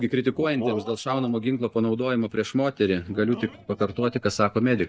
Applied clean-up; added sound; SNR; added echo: neural mask model DeepFilterNet 3.